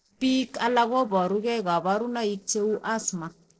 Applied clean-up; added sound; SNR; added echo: neural separator model SepFormer DNS4.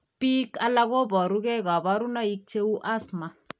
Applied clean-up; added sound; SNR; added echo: none; none; none; none.